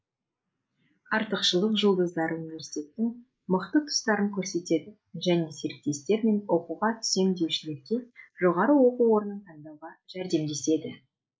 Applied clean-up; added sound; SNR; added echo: neural mask model Resemble Enhance denoiser.